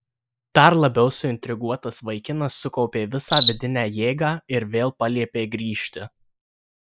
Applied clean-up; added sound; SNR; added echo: neural mask model Resemble Enhance denoiser.